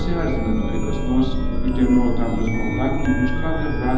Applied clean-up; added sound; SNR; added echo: none; Chime; -2 dB; reverberation time 0.8 s.